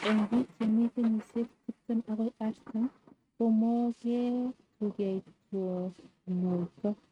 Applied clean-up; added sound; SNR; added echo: neural mask model RNNoise.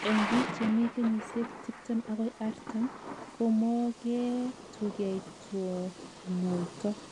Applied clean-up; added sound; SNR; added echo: none; Thunder / Rain; 9 dB; none.